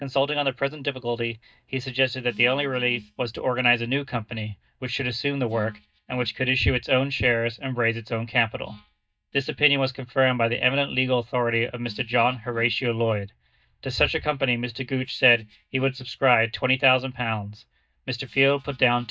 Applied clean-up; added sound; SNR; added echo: neural mask model DeepFilterNet 3.